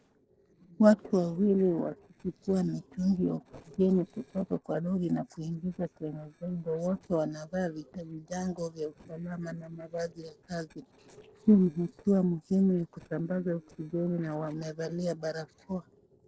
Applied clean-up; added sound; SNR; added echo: neural separator model SepFormer DNS4.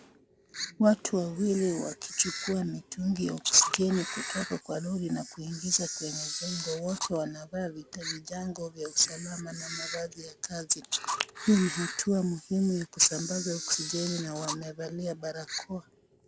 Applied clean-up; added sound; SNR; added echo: none; Camera; 9 dB; none.